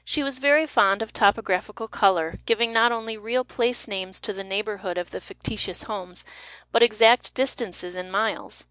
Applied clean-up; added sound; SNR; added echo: none; none; none; none.